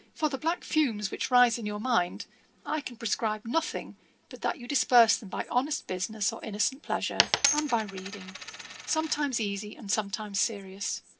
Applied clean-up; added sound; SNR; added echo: none; Coin (dropping); 3 dB; reverberation time 0.3 s.